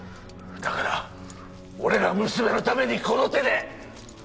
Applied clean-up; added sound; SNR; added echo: none; none; none; none.